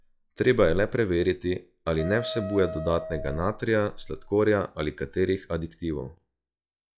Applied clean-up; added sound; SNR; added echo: classical method log-MMSE.